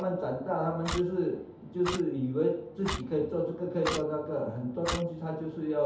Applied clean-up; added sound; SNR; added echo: none; Clock; 10 dB; reverberation time 0.8 s.